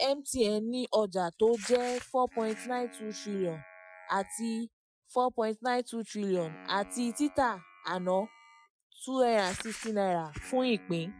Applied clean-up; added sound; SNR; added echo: classical method Wiener filter.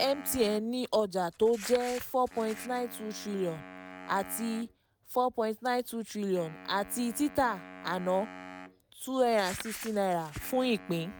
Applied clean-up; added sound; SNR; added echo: none; Crumpling, crinkling + Wind instrument, woodwind instrument; 16 dB; none.